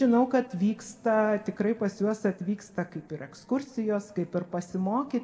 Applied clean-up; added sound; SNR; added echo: none; none; none; reverberation time 1.3 s.